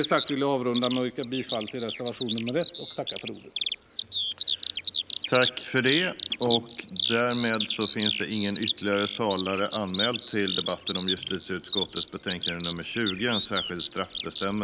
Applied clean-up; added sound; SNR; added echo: none; Bird vocalization, bird call, bird song; -3 dB; reverberation time 1.1 s.